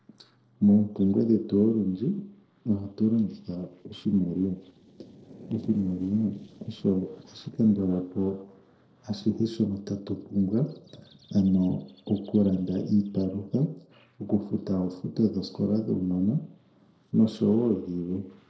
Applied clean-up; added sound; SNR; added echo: neural separator model SepFormer DNS4.